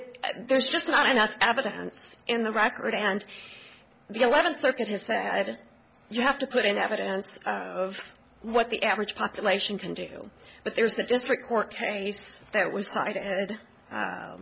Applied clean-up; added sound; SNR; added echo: none; none; none; none.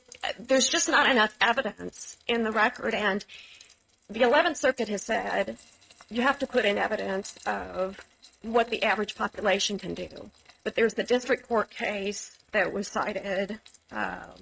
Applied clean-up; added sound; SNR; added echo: neural mask model RNNoise.